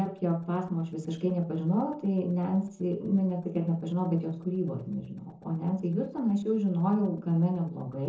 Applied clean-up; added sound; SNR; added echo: neural separator model SepFormer DNS4.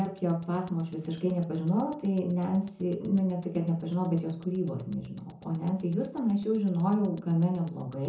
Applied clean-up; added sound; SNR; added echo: none; Tick-tock; 14 dB; reverberation time 0.6 s.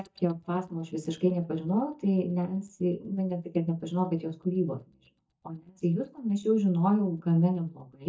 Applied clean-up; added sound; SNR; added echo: neural mask model DeepFilterNet 3.